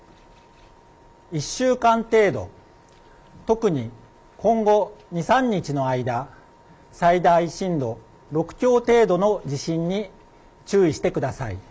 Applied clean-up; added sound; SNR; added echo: none; none; none; none.